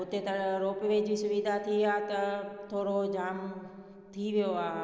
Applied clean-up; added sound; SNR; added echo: none; none; none; none.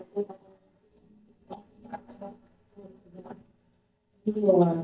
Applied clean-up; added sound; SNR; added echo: neural mask model DeepFilterNet 3.